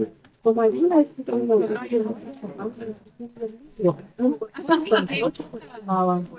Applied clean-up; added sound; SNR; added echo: neural mask model DeepFilterNet 3.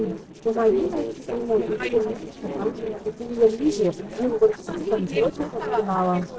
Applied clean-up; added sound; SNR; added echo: neural separator model SepFormer DNS4.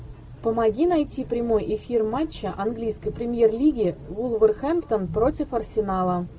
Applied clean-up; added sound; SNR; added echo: none; none; none; none.